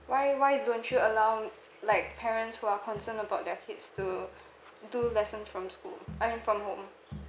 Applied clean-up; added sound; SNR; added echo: none; Crowd; 20 dB; none.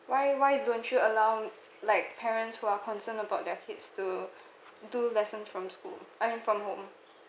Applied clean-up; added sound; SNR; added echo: none; none; none; none.